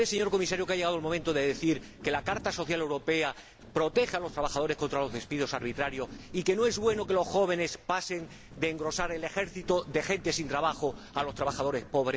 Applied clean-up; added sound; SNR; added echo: none; Walk, footsteps; 16 dB; none.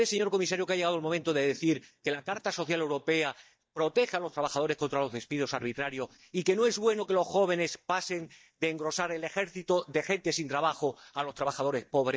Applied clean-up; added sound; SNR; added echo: neural mask model DeepFilterNet 3.